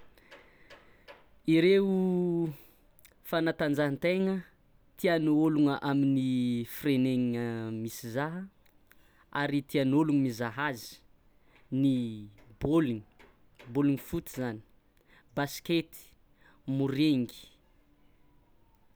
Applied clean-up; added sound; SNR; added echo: none; none; none; none.